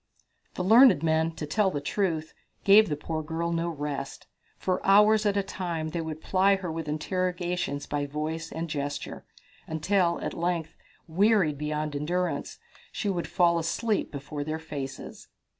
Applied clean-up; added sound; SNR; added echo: none; none; none; none.